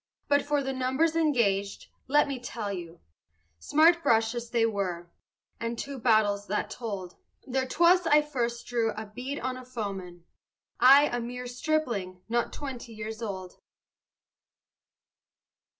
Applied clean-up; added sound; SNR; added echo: none; none; none; none.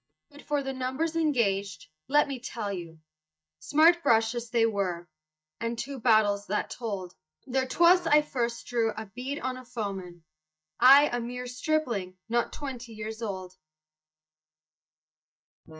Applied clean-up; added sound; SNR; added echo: neural mask model DeepFilterNet 3.